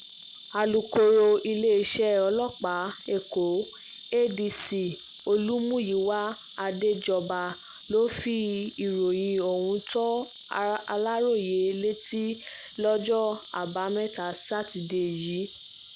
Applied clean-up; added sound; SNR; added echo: none; Insect; 2 dB; none.